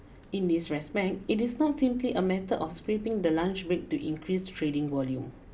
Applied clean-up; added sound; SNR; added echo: none; none; none; none.